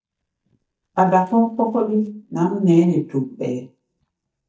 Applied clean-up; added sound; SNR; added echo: neural mask model DeepFilterNet 3.